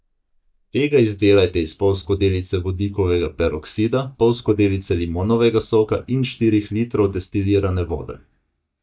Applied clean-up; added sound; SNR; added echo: neural mask model DeepFilterNet 3.